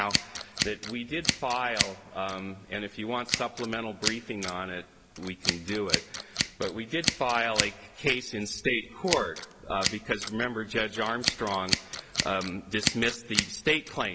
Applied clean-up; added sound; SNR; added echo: none; Scissors; 2 dB; none.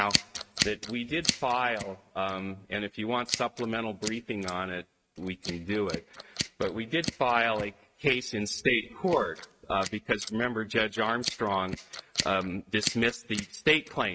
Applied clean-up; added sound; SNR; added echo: neural mask model RNNoise.